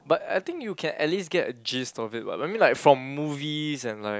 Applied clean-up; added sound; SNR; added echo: none; none; none; none.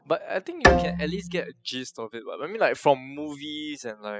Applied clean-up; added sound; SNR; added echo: classical method spectral subtraction.